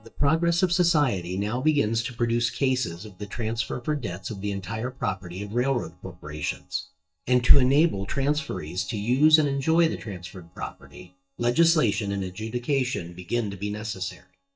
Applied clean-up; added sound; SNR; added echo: neural mask model DeepFilterNet 3.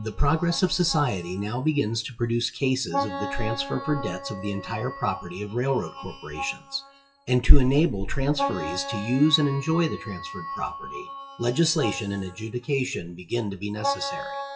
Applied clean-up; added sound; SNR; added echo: classical method WPE with log-MMSE.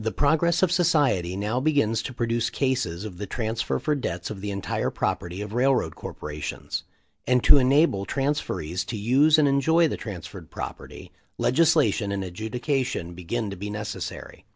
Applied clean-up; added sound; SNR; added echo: none; none; none; none.